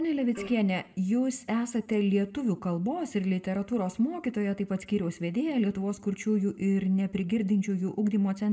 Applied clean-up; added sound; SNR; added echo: none; none; none; reverberation time 0.4 s.